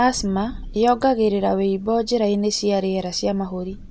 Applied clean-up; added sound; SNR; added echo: none; Thunder; 18 dB; none.